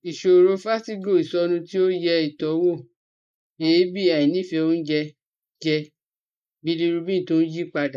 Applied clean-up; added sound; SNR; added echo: neural mask model Resemble Enhance denoiser.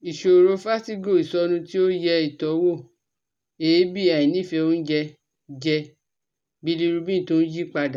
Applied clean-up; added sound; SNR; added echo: none; none; none; none.